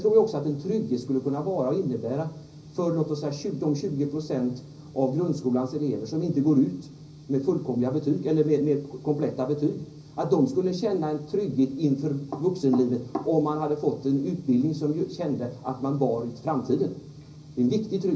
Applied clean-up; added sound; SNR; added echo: none; none; none; reverberation time 0.5 s.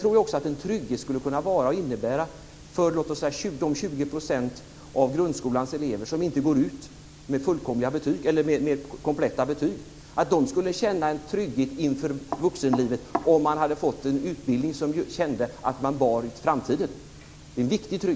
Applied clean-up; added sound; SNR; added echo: none; none; none; none.